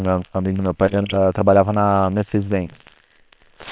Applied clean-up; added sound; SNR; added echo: neural separator model SepFormer WHAM!.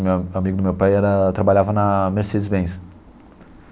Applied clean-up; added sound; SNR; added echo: none; none; none; none.